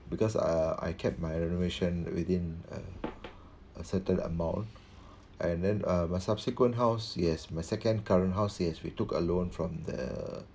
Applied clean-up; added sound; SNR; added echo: none; Subway, metro, underground; 19 dB; none.